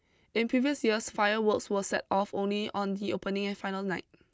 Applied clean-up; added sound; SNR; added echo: none; none; none; none.